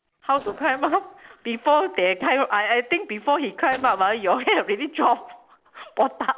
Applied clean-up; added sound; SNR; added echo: neural separator model SepFormer DNS4.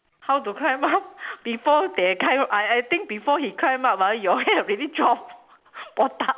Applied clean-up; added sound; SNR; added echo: none; none; none; none.